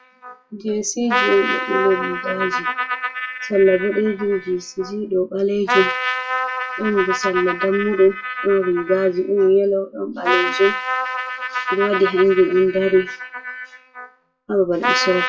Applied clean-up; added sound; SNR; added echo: classical method WPE with log-MMSE.